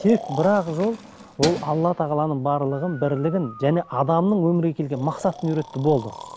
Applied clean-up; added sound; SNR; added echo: none; Keys jangling + Breathing; 15 dB; none.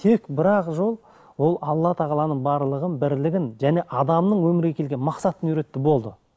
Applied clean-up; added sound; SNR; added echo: none; none; none; none.